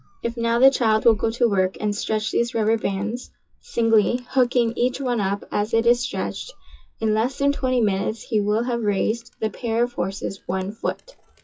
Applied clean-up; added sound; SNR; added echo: classical method WPE with log-MMSE.